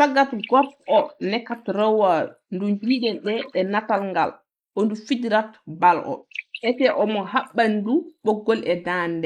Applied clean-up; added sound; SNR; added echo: neural mask model Resemble Enhance denoiser.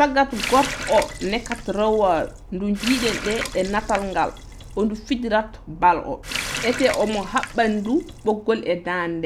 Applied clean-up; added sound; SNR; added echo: none; Water tap, faucet; 10 dB; none.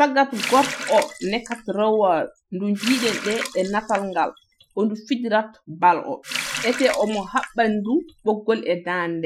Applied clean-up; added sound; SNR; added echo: classical method Wiener filter.